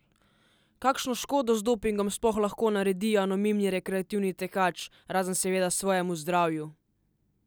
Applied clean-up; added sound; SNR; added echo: none; none; none; none.